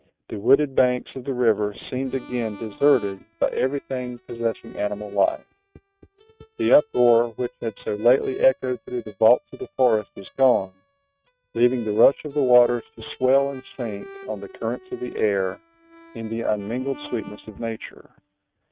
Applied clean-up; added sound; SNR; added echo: neural mask model RNNoise.